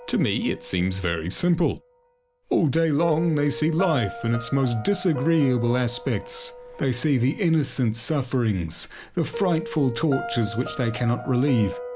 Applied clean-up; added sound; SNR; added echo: none; Piano; 13 dB; none.